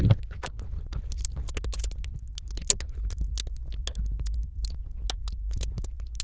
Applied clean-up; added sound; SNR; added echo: neural diffusion model UNIVERSE++.